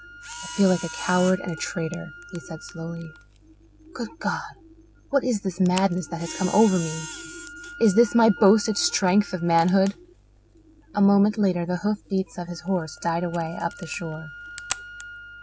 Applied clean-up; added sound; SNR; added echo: none; Camera + Wind instrument, woodwind instrument; 16 dB; none.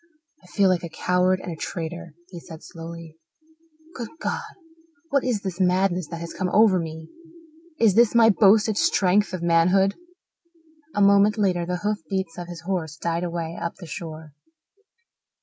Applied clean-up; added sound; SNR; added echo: none; none; none; none.